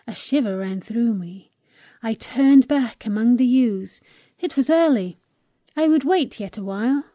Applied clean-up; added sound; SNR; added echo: none; none; none; none.